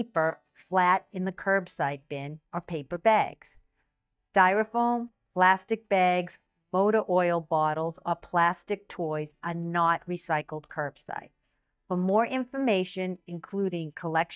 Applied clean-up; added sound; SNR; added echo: neural mask model DeepFilterNet 3.